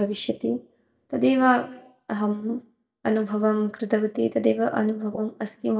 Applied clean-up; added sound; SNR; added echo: neural mask model DeepFilterNet 3.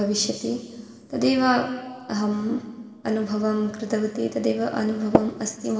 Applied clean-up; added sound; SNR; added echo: none; Tap; -3 dB; reverberation time 1.9 s.